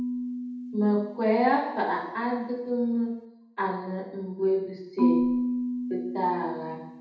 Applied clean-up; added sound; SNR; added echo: none; Marimba, xylophone / Wood; 4 dB; reverberation time 0.8 s.